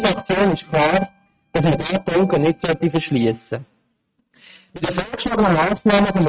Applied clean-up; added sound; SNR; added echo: neural mask model RNNoise.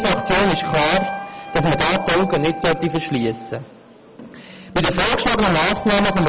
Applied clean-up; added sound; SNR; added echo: none; Wind instrument, woodwind instrument; 11 dB; none.